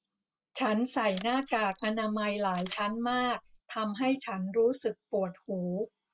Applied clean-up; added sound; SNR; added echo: none; Camera; 20 dB; none.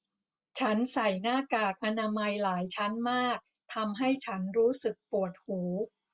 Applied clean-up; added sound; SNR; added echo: none; none; none; none.